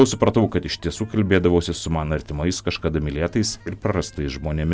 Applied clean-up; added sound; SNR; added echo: none; none; none; none.